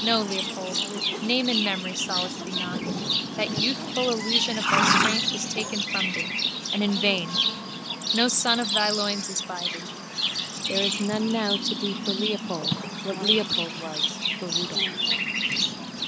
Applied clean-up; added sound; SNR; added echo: none; Livestock, farm animals, working animals; -2 dB; none.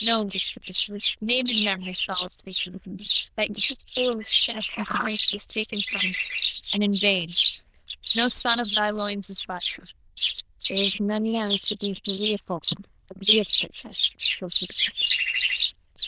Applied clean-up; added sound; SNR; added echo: neural diffusion model UNIVERSE++.